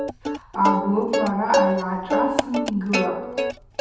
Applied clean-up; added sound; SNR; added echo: none; Plucked string instrument; 1 dB; reverberation time 0.9 s.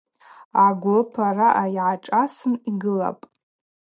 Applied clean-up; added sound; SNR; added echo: none; none; none; none.